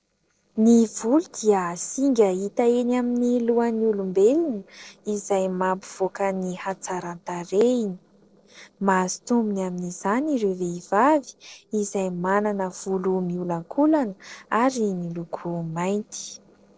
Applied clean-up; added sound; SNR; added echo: neural separator model SepFormer DNS4.